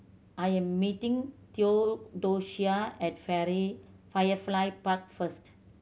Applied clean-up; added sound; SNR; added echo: none; none; none; none.